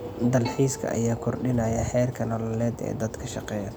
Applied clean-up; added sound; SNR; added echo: none; Bowed string instrument; 18 dB; none.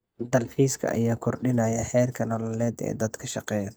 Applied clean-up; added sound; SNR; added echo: neural mask model DeepFilterNet 3.